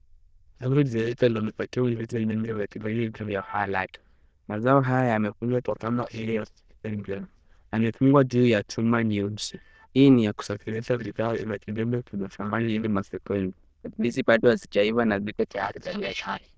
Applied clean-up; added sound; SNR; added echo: neural diffusion model UNIVERSE++.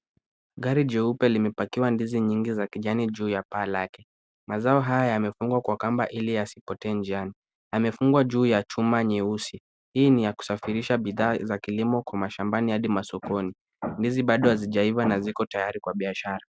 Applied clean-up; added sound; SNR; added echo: none; none; none; none.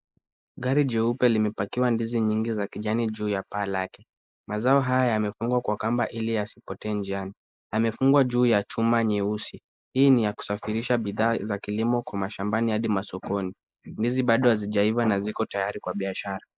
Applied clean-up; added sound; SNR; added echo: neural mask model Resemble Enhance denoiser.